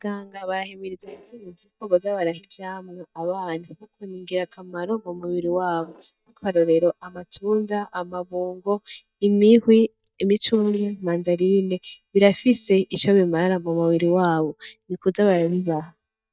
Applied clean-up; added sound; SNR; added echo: neural mask model DeepFilterNet 3.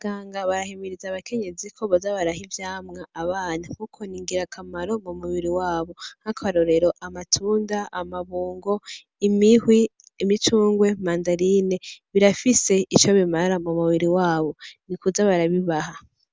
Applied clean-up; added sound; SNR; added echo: none; none; none; none.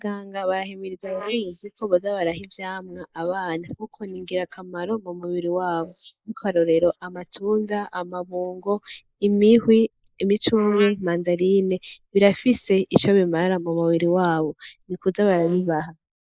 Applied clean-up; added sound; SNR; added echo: neural mask model Resemble Enhance denoiser.